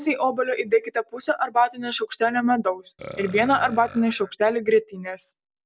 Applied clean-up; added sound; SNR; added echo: none; Burping, eructation; 19 dB; none.